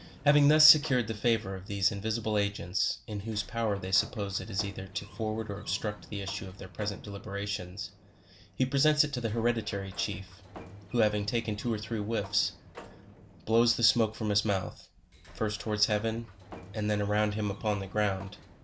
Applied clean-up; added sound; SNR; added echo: none; Sliding door; 19 dB; none.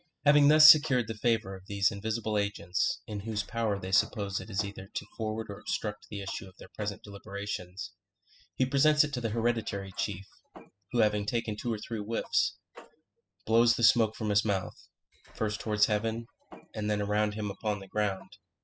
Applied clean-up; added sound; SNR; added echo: classical method spectral subtraction.